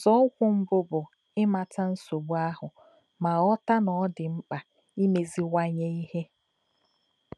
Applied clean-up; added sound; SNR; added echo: none; none; none; none.